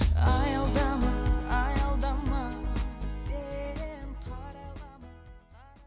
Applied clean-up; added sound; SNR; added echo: none; none; none; none.